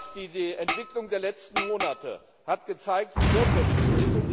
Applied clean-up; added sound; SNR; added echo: none; Boom; -4 dB; none.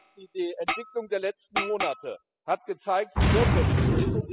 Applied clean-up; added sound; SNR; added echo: classical method spectral subtraction.